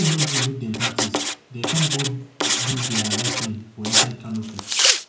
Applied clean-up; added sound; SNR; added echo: none; Writing; -4 dB; reverberation time 0.6 s.